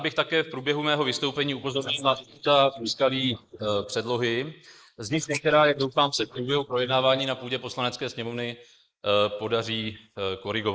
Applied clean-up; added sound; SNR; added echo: neural mask model Resemble Enhance denoiser.